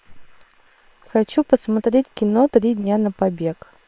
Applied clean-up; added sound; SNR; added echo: neural separator model SepFormer WHAM!.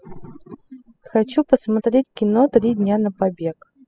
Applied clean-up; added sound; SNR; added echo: classical method spectral subtraction.